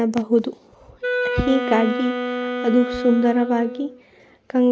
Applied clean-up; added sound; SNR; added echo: none; Wind instrument, woodwind instrument; 5 dB; none.